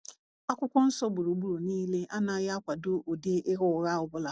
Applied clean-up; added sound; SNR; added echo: none; none; none; none.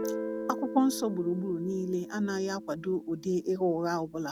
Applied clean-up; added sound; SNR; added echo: none; Guitar; 9 dB; none.